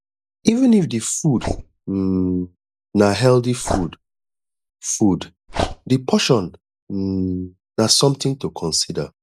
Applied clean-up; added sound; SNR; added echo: neural mask model Resemble Enhance denoiser.